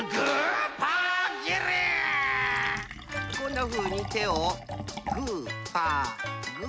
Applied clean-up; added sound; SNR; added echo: none; Fill (with liquid); 12 dB; none.